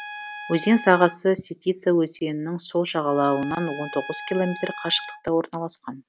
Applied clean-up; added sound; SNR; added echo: none; Trumpet; 15 dB; none.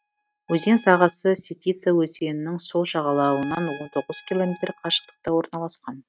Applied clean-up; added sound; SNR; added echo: neural mask model RNNoise.